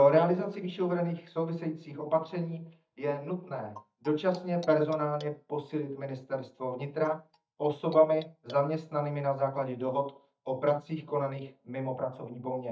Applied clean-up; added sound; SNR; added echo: neural mask model DeepFilterNet 3.